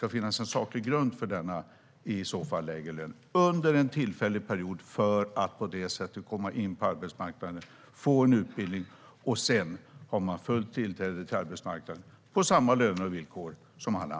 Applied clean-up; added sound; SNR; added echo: none; none; none; none.